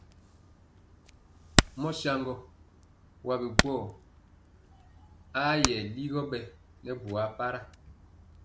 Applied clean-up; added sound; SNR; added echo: none; Hammer; 0 dB; none.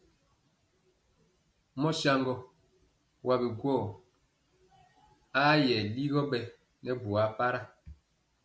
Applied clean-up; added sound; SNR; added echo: none; none; none; none.